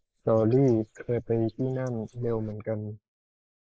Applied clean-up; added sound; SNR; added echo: neural mask model Resemble Enhance denoiser.